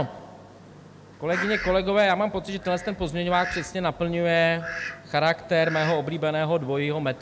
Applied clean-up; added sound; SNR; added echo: none; Fowl; 12 dB; none.